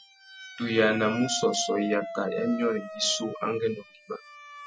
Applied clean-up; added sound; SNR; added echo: classical method spectral subtraction.